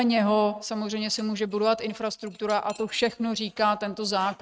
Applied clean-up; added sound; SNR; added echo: neural mask model RNNoise.